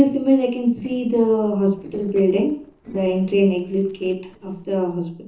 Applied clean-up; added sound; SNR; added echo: neural separator model SepFormer DNS4.